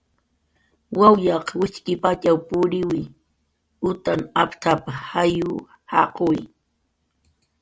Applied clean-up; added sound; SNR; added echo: none; none; none; none.